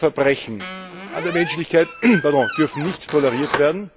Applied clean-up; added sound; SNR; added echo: none; Squeak; 10 dB; none.